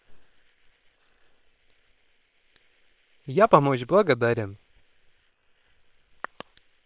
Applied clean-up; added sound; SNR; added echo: neural separator model SepFormer WHAM!.